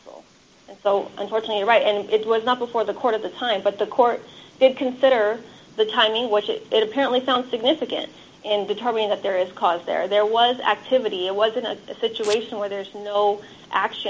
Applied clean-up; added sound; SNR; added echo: none; Domestic sounds, home sounds; 15 dB; none.